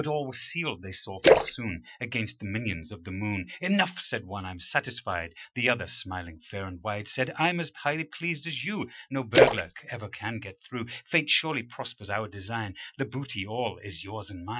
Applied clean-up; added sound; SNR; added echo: classical method Wiener filter.